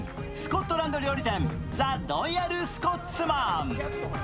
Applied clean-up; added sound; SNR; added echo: none; Thunder; 9 dB; none.